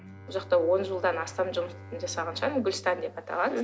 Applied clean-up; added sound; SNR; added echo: none; Bowed string instrument; 17 dB; none.